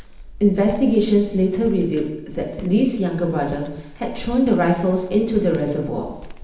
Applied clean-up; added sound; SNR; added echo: none; Walk, footsteps; 15 dB; reverberation time 0.8 s.